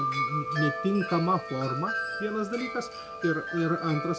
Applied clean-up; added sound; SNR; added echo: none; Wind chime; 4 dB; none.